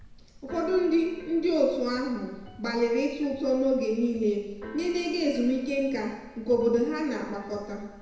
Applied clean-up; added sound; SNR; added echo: none; Keyboard (musical); 19 dB; reverberation time 1.0 s.